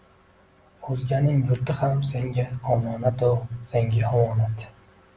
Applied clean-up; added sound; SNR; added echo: none; none; none; none.